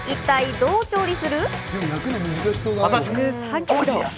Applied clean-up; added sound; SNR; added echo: none; Guitar; 17 dB; none.